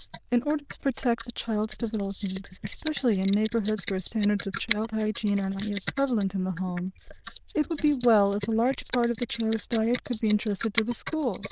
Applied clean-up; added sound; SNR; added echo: neural diffusion model UNIVERSE++.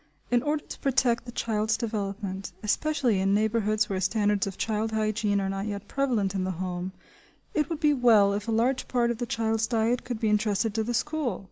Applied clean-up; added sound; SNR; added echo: none; none; none; none.